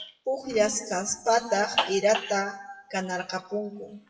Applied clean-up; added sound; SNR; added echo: classical method WPE with log-MMSE.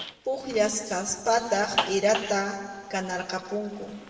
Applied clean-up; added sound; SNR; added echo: none; Zipper (clothing); 10 dB; reverberation time 1.6 s.